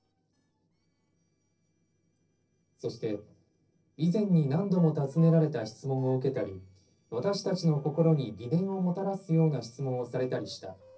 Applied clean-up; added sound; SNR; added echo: neural separator model SepFormer DNS4.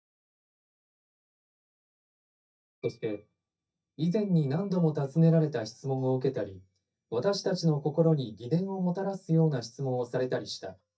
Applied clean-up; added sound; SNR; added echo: neural mask model DeepFilterNet 3.